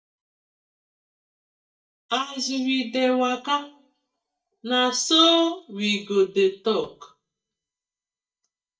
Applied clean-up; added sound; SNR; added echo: neural mask model DeepFilterNet 3.